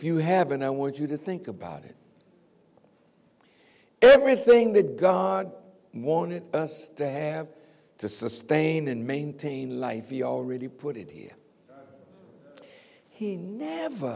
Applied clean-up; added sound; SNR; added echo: none; none; none; none.